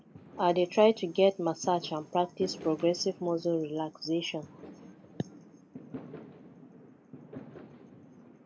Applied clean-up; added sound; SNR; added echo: none; Fireworks; 17 dB; none.